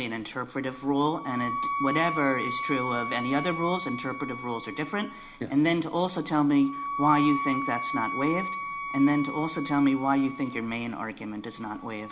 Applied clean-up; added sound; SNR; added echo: none; Wind instrument, woodwind instrument; 7 dB; reverberation time 0.4 s.